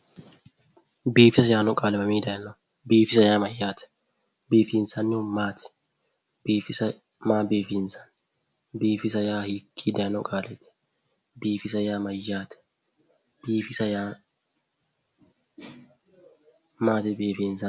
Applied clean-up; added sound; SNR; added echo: none; none; none; none.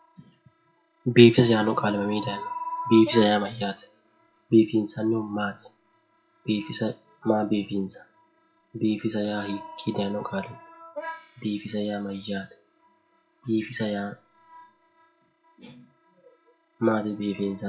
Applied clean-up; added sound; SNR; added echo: classical method WPE with log-MMSE.